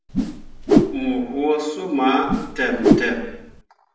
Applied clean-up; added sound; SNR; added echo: none; Whoosh, swoosh, swish; -3 dB; reverberation time 0.7 s.